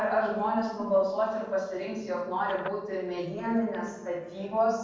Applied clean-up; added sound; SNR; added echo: neural separator model SepFormer DNS4.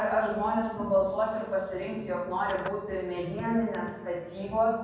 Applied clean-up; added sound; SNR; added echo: none; Telephone; 17 dB; reverberation time 1.2 s.